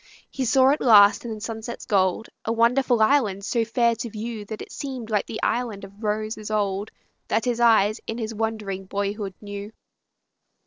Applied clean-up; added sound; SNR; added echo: neural separator model SepFormer DNS4.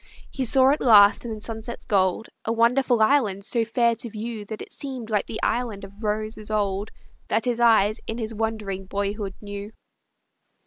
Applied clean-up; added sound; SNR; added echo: none; Meow; 11 dB; none.